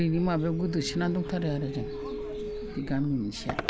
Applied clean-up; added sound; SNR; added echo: none; Telephone; 4 dB; none.